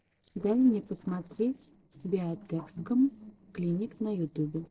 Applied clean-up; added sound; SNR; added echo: neural separator model SepFormer DNS4.